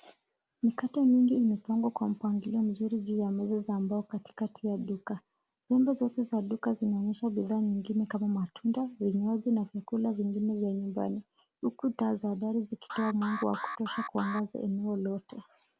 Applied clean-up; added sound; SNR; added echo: none; Alarm; 9 dB; none.